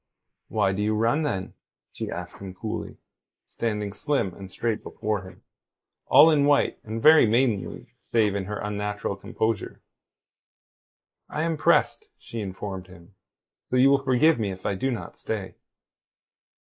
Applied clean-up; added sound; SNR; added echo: neural mask model Resemble Enhance denoiser.